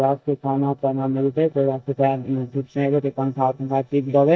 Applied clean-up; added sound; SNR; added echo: neural mask model DeepFilterNet 3.